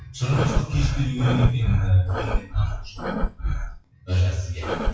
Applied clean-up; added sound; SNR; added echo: classical method WPE with log-MMSE.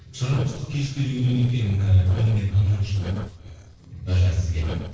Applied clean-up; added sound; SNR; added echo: neural separator model SepFormer DNS4.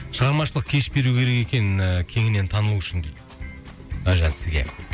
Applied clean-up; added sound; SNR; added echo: none; none; none; none.